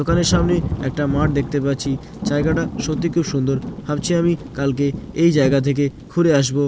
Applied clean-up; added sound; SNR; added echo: none; Thunder / Rain; 7 dB; none.